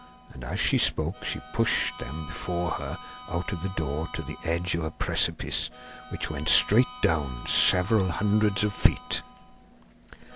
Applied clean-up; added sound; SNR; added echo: none; Harmonica; 18 dB; none.